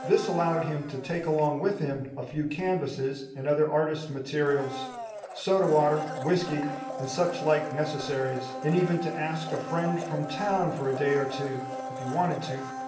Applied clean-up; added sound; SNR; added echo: none; Domestic sounds, home sounds; 10 dB; reverberation time 0.7 s.